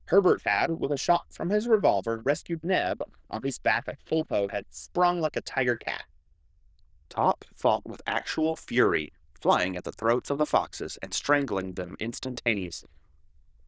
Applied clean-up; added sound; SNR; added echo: neural diffusion model UNIVERSE++.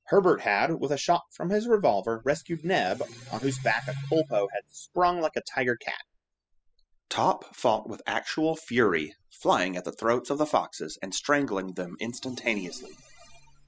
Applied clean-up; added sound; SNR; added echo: classical method spectral subtraction.